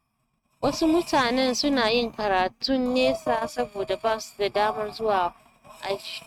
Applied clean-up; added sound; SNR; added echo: neural mask model RNNoise.